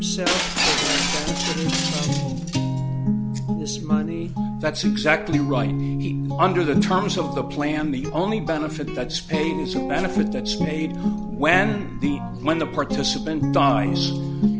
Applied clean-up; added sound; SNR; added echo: none; Shatter + Guitar; -1 dB; none.